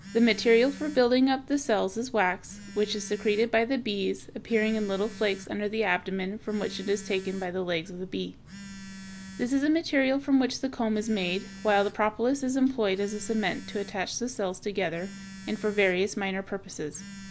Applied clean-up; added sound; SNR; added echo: none; Telephone; 17 dB; none.